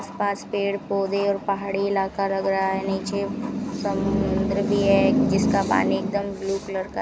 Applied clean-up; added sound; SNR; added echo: none; none; none; none.